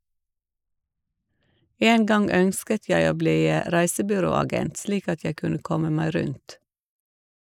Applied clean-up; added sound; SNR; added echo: neural mask model Resemble Enhance denoiser.